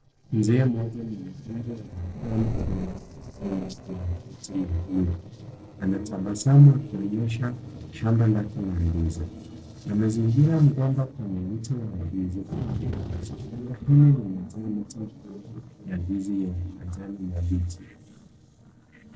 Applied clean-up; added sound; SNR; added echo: neural separator model SepFormer DNS4.